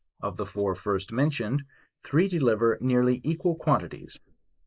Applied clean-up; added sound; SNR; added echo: neural mask model Resemble Enhance denoiser.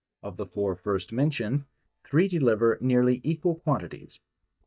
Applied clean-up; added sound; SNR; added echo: neural mask model DeepFilterNet 3.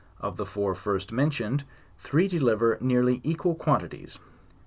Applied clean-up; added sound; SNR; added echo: none; none; none; none.